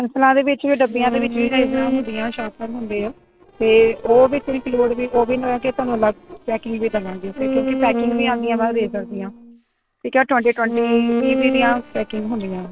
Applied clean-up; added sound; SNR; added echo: neural separator model SepFormer DNS4.